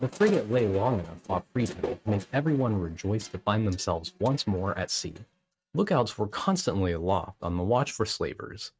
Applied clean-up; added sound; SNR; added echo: neural mask model RNNoise.